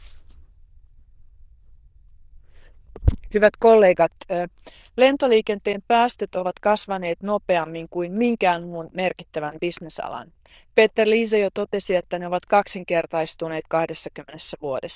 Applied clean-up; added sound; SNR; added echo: neural diffusion model UNIVERSE++.